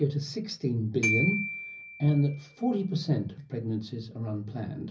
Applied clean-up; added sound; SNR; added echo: none; Glockenspiel; 6 dB; reverberation time 0.5 s.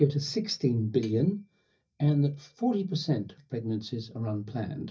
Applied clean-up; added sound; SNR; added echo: neural mask model DeepFilterNet 3.